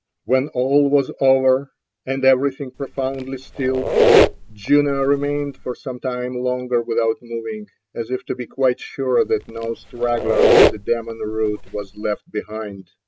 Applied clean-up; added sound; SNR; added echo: none; Squeak; -1 dB; none.